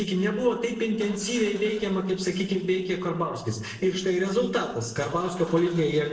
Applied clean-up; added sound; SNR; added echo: neural separator model SepFormer DNS4.